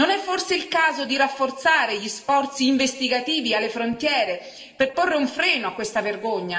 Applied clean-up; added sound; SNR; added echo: none; none; none; reverberation time 1.9 s.